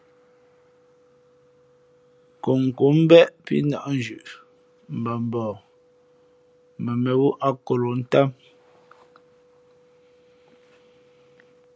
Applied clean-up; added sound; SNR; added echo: none; none; none; none.